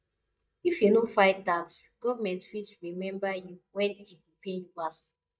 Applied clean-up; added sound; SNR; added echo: neural mask model DeepFilterNet 3.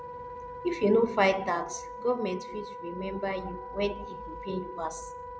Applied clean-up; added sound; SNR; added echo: none; Wind instrument, woodwind instrument; 10 dB; none.